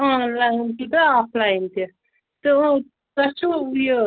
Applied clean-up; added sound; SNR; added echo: none; none; none; none.